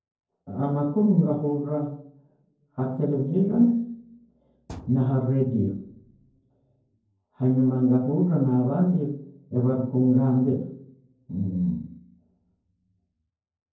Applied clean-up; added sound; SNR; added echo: neural separator model SepFormer DNS4.